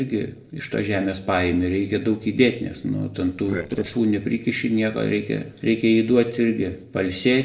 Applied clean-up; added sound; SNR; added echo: neural separator model SepFormer DNS4.